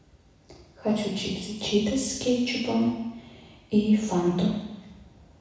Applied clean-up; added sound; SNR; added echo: none; none; none; reverberation time 1.0 s.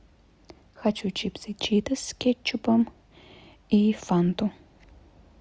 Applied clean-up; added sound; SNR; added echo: none; none; none; none.